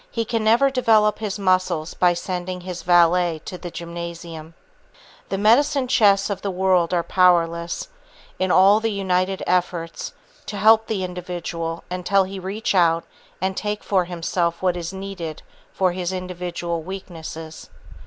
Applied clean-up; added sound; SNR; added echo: none; none; none; none.